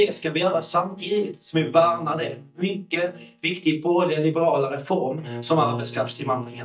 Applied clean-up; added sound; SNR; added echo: neural mask model DeepFilterNet 3.